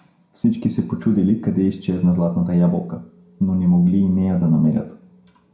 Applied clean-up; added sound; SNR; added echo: none; none; none; reverberation time 0.5 s.